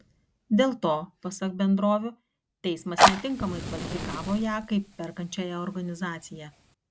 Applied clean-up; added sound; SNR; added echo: none; Fire; 0 dB; none.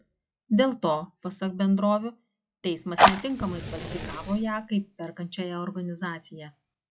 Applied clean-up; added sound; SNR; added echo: classical method log-MMSE.